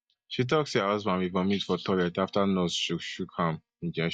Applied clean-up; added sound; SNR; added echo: neural mask model DeepFilterNet 3.